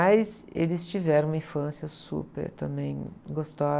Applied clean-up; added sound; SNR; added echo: none; none; none; none.